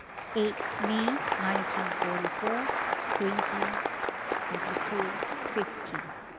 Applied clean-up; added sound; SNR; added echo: none; Applause; -4 dB; none.